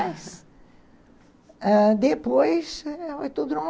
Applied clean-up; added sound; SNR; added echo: none; none; none; none.